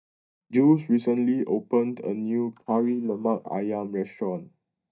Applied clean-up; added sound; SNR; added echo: neural mask model DeepFilterNet 3.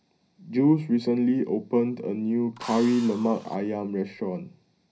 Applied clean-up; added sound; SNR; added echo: none; Drill; 18 dB; reverberation time 0.5 s.